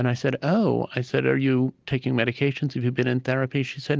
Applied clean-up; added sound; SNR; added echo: none; none; none; none.